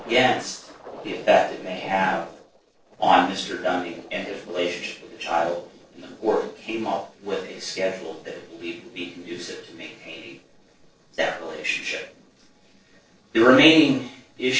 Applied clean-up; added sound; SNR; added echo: neural separator model SepFormer DNS4.